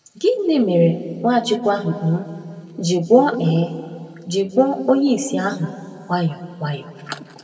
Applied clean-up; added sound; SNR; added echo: none; none; none; reverberation time 1.6 s.